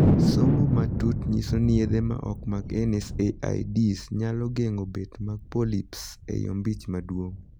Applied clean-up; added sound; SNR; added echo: none; Thunder; 1 dB; none.